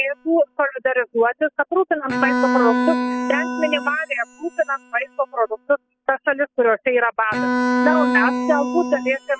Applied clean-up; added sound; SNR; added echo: classical method spectral subtraction.